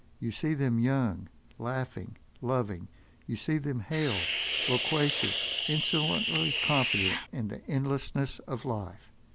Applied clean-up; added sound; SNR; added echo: none; Hiss; -1 dB; none.